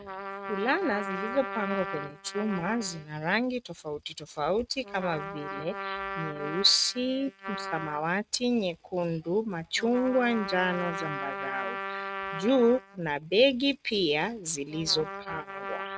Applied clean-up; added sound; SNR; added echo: neural mask model RNNoise.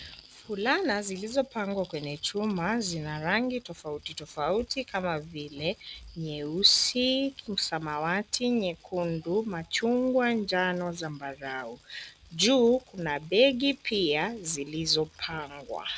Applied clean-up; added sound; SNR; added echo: none; none; none; none.